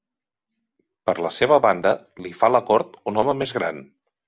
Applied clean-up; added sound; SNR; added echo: none; none; none; none.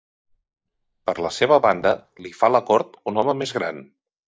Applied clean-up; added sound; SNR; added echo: neural mask model DeepFilterNet 3.